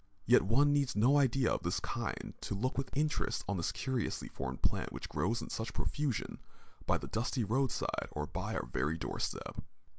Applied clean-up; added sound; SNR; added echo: none; none; none; none.